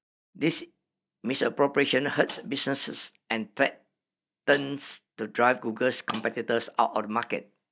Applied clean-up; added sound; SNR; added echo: neural mask model DeepFilterNet 3.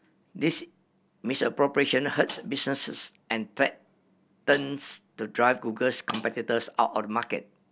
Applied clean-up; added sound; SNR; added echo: none; Snare drum; 19 dB; none.